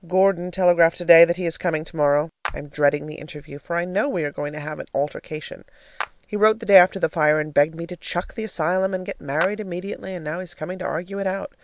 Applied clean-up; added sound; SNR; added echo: none; Clapping; 16 dB; none.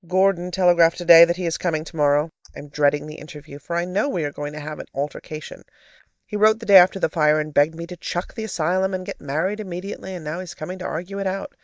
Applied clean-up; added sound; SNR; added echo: neural mask model DeepFilterNet 3.